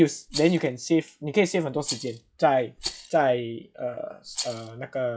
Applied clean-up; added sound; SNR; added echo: classical method log-MMSE.